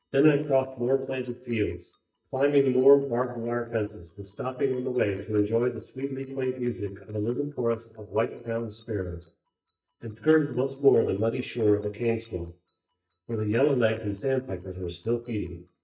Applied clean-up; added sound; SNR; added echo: neural mask model DeepFilterNet 3.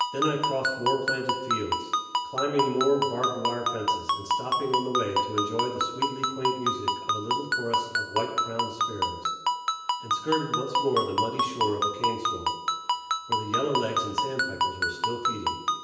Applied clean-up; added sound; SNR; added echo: none; Ringtone; -3 dB; reverberation time 1.0 s.